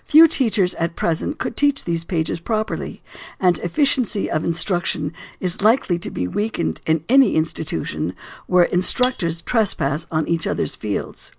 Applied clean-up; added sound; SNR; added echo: none; Cutlery, silverware; 13 dB; none.